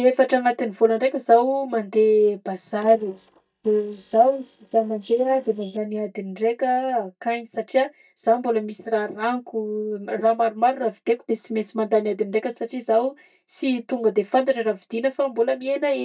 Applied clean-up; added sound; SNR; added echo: neural mask model DeepFilterNet 3.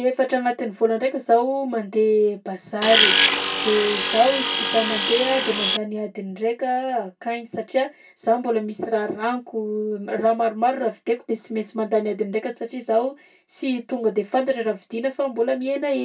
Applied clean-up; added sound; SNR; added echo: none; Tools; -1 dB; reverberation time 0.2 s.